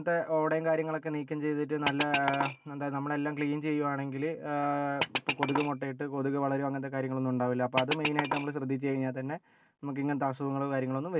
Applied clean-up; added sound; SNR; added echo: none; Glass; 7 dB; none.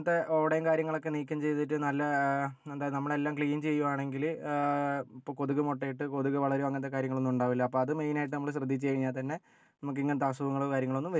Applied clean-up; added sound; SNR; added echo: none; none; none; none.